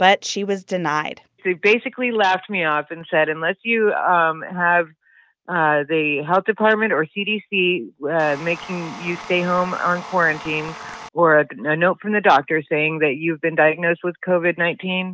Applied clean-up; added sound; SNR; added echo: none; Tools; 15 dB; none.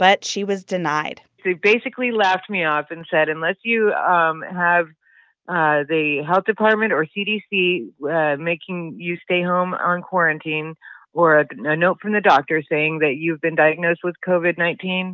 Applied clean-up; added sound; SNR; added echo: none; none; none; none.